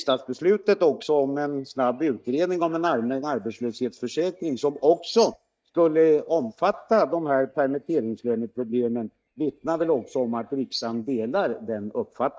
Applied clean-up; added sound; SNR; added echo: neural mask model DeepFilterNet 3.